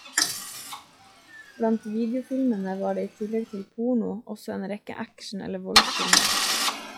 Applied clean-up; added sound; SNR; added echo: classical method log-MMSE.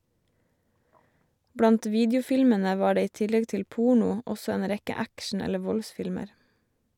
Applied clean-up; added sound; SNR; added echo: none; none; none; none.